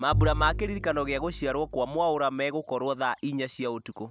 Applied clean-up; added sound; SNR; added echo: none; Bowed string instrument; 5 dB; none.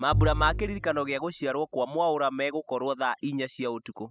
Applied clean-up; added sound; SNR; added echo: classical method spectral subtraction.